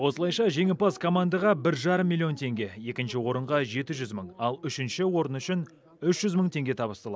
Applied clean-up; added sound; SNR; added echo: none; none; none; none.